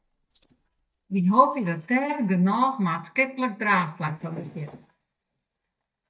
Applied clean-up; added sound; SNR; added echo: neural mask model DeepFilterNet 3.